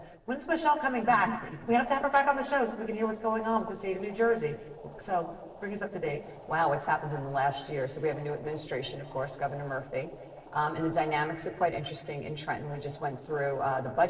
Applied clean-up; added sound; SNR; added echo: neural separator model SepFormer DNS4.